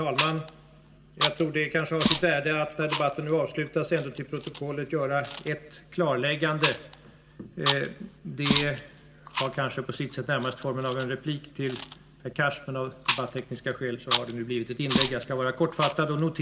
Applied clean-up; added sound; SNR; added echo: none; Chewing, mastication; 3 dB; reverberation time 0.8 s.